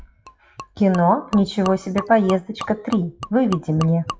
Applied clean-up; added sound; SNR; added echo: classical method WPE with log-MMSE.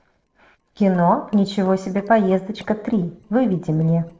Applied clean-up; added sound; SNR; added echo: neural separator model SepFormer DNS4.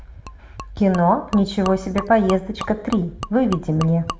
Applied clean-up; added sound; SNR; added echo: none; Gurgling / Liquid; 13 dB; reverberation time 0.5 s.